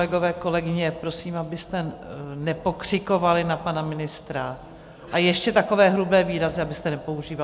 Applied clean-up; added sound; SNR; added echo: none; none; none; none.